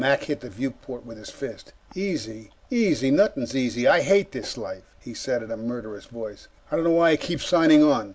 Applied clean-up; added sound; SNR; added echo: none; none; none; none.